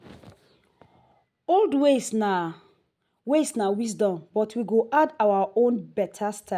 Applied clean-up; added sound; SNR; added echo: none; none; none; none.